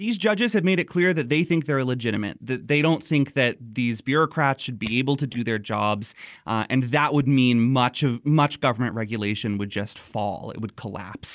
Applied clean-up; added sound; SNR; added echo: neural mask model DeepFilterNet 3.